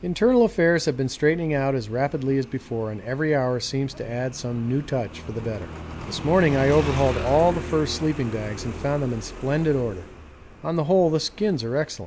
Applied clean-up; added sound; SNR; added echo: none; Motorcycle; 12 dB; none.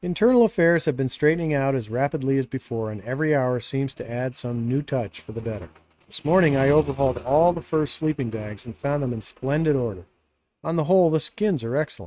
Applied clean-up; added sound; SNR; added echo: neural mask model RNNoise.